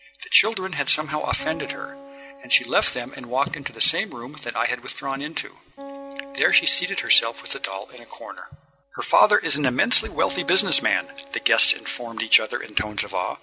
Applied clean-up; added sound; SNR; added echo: none; Acoustic guitar; 19 dB; none.